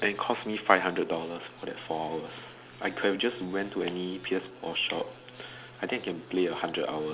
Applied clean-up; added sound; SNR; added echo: none; none; none; none.